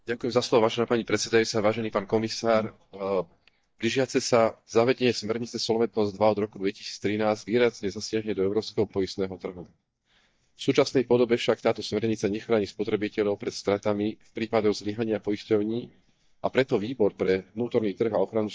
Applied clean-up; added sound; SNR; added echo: neural mask model DeepFilterNet 3.